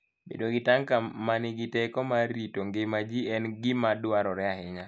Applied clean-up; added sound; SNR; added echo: none; none; none; none.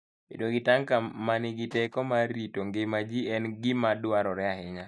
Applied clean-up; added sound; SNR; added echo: neural mask model DeepFilterNet 3.